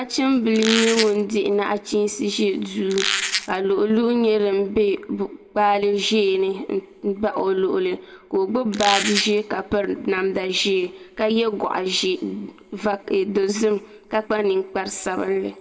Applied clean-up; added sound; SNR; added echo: none; Squeak; 3 dB; reverberation time 1.1 s.